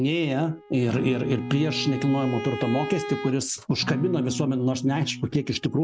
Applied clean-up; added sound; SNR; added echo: none; Bowed string instrument + Acoustic guitar / Strum; 9 dB; none.